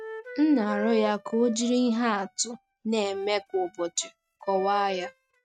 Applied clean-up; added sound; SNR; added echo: neural mask model RNNoise.